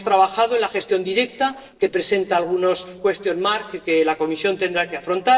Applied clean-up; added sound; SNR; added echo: neural separator model SepFormer DNS4.